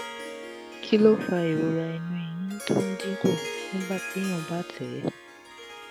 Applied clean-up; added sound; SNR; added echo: none; Harp; 11 dB; none.